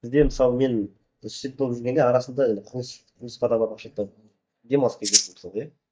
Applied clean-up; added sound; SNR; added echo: neural mask model DeepFilterNet 3.